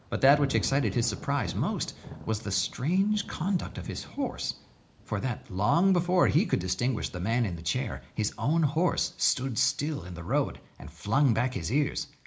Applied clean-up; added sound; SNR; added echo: none; Thunder / Rain; 18 dB; reverberation time 0.4 s.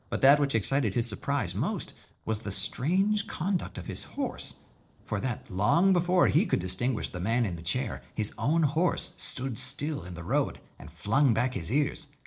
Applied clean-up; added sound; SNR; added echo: neural separator model SepFormer DNS4.